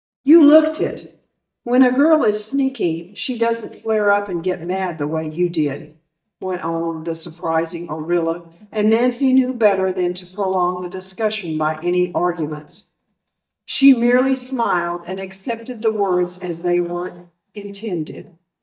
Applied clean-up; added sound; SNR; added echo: neural mask model DeepFilterNet 3.